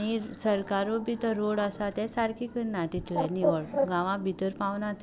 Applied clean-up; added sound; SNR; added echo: none; Bird; 6 dB; none.